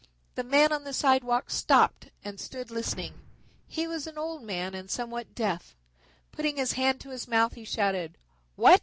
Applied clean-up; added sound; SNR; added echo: none; Boom; 18 dB; none.